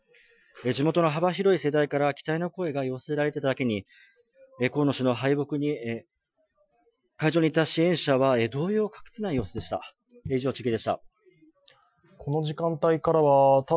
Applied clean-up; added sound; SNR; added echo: classical method Wiener filter.